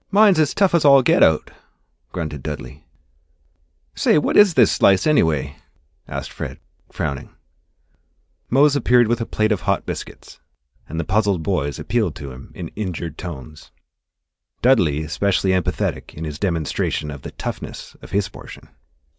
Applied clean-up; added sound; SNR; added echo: none; none; none; none.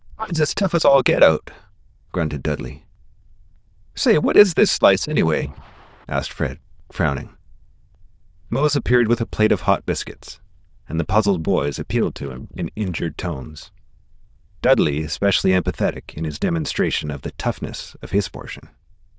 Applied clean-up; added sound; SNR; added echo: neural diffusion model UNIVERSE++.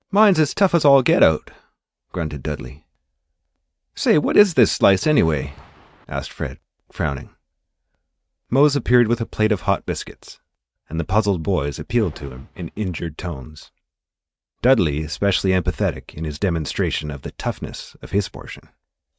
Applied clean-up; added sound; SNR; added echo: neural mask model RNNoise.